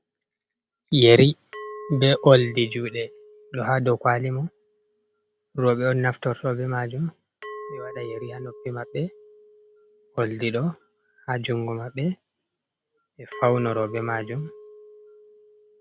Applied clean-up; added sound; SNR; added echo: none; Glass; 19 dB; none.